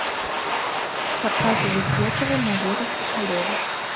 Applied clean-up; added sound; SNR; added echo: none; Domestic sounds, home sounds + Fireworks; -4 dB; none.